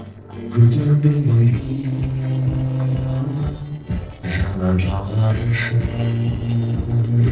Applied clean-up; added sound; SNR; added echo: neural separator model SepFormer DNS4.